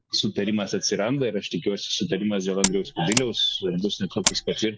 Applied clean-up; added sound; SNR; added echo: none; Mechanisms; 4 dB; none.